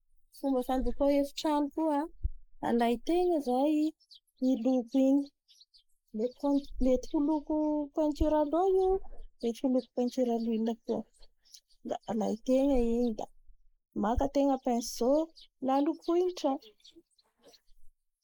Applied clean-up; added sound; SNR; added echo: neural mask model Resemble Enhance denoiser.